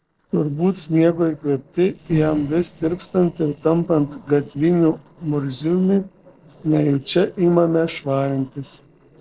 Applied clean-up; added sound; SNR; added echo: neural separator model SepFormer DNS4.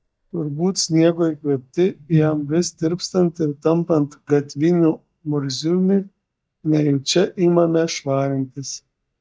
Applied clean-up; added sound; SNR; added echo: neural mask model DeepFilterNet 3.